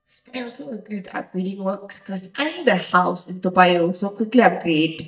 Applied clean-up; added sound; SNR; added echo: neural mask model DeepFilterNet 3.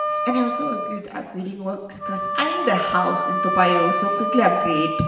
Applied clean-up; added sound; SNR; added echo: none; Wind instrument, woodwind instrument; 1 dB; reverberation time 1.0 s.